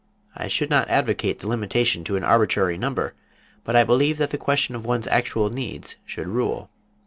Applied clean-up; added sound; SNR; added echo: none; none; none; none.